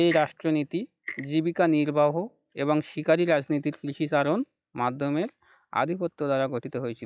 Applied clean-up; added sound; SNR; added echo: classical method log-MMSE.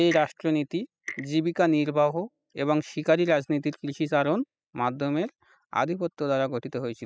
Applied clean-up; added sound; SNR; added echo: classical method spectral subtraction.